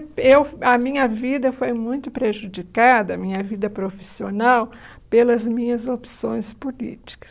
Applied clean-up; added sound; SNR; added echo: none; none; none; none.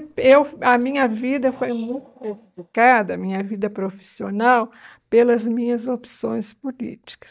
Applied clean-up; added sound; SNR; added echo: neural mask model DeepFilterNet 3.